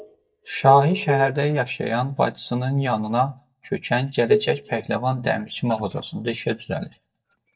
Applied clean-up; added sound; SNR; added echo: neural mask model DeepFilterNet 3.